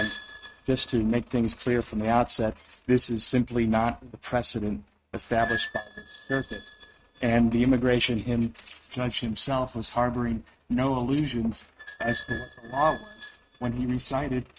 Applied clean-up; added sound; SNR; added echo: neural mask model RNNoise.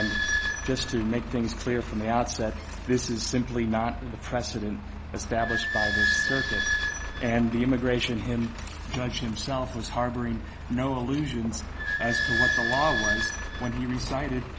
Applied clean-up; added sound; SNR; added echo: none; Squeak / Idling; 2 dB; none.